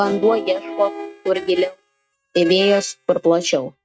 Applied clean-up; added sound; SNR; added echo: neural mask model RNNoise.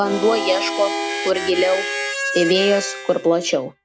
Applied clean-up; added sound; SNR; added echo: none; Harmonica; 6 dB; none.